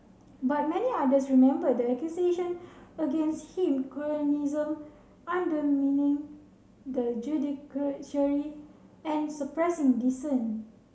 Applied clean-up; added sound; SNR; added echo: none; none; none; none.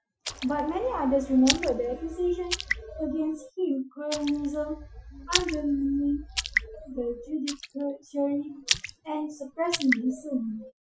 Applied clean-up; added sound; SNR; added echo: classical method Wiener filter.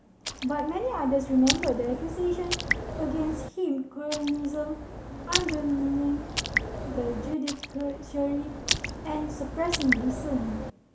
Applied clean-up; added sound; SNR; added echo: none; Raindrop; 4 dB; none.